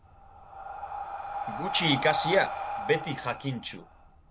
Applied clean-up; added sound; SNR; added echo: none; Breathing; 5 dB; none.